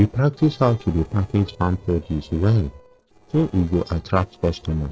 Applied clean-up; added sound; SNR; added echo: neural separator model SepFormer DNS4.